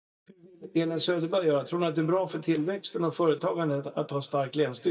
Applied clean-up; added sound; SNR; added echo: neural mask model DeepFilterNet 3.